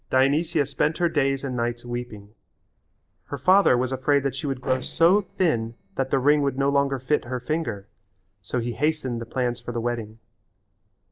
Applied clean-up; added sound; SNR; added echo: neural separator model SepFormer DNS4.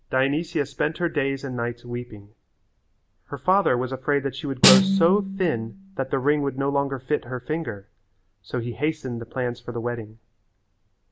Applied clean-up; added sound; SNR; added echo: none; Snare drum; -3 dB; none.